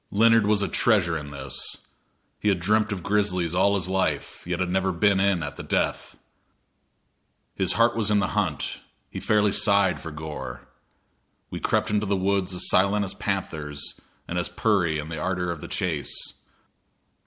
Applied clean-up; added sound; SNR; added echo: none; none; none; none.